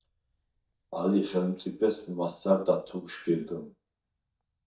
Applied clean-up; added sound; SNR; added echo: neural mask model DeepFilterNet 3.